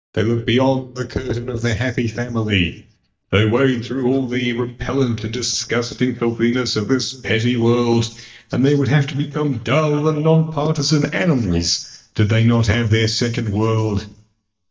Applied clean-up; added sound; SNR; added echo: neural mask model DeepFilterNet 3.